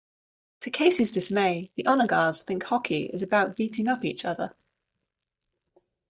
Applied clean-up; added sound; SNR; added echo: neural mask model DeepFilterNet 3.